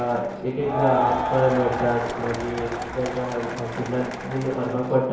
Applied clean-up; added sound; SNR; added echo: none; Crowd; 5 dB; reverberation time 1.0 s.